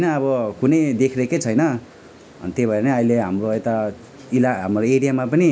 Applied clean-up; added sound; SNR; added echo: none; none; none; none.